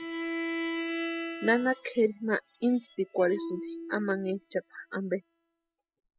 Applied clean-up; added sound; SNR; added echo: classical method spectral subtraction.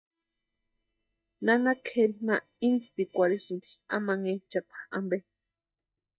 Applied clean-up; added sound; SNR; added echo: neural mask model DeepFilterNet 3.